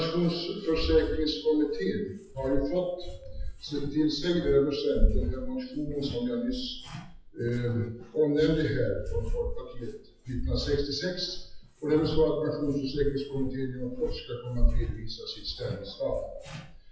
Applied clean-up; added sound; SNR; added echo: classical method WPE with log-MMSE.